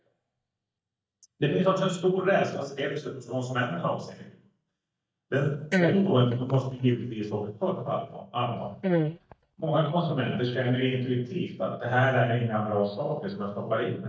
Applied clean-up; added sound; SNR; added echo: neural mask model DeepFilterNet 3.